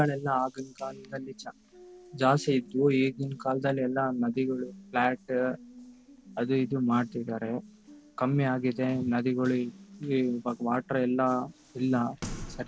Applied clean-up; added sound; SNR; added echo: none; Water tap, faucet; 19 dB; none.